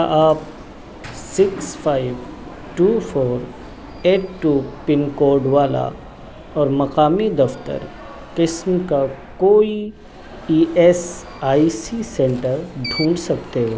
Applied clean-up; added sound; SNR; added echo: none; Alarm; 16 dB; none.